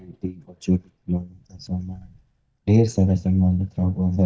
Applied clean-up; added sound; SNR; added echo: neural mask model DeepFilterNet 3.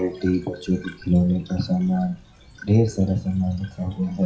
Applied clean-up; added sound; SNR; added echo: classical method WPE with log-MMSE.